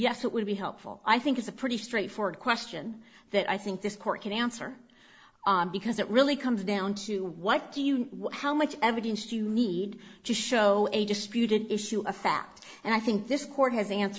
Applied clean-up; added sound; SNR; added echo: none; none; none; none.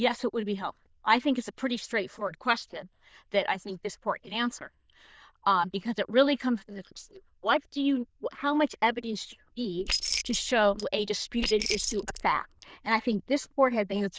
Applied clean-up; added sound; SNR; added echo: neural diffusion model UNIVERSE++.